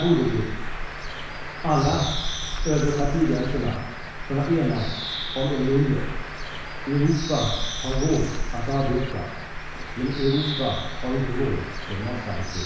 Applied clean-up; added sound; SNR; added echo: none; Bird; 4 dB; reverberation time 1.1 s.